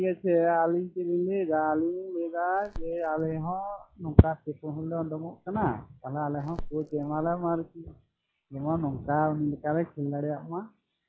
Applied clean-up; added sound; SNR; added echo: classical method log-MMSE.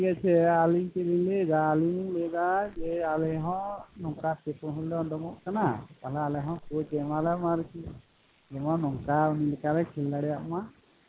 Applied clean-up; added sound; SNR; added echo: neural mask model Resemble Enhance denoiser.